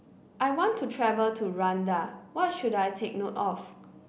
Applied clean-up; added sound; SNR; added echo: none; none; none; none.